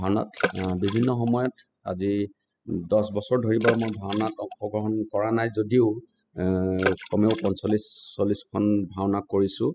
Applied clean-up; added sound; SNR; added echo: classical method spectral subtraction.